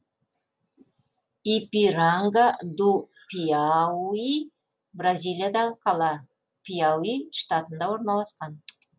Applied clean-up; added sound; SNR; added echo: none; none; none; none.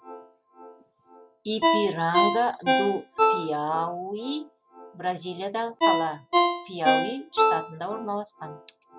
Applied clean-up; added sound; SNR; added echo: none; Ringtone; -3 dB; none.